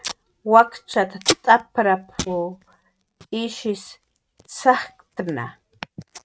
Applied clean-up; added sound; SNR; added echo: neural mask model RNNoise.